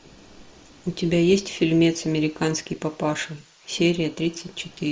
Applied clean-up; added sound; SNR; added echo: neural mask model Resemble Enhance denoiser.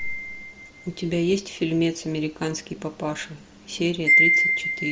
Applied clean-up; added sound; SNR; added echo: none; Wind chime; -1 dB; none.